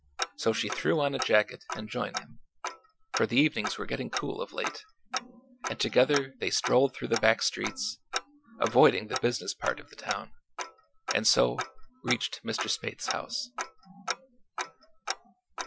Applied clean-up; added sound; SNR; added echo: classical method Wiener filter.